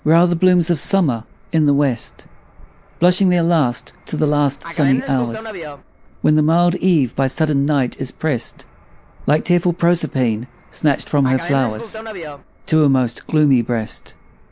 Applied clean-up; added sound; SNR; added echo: none; Fixed-wing aircraft, airplane; 17 dB; none.